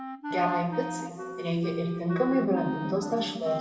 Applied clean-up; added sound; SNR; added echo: none; Wind instrument, woodwind instrument; 8 dB; reverberation time 2.0 s.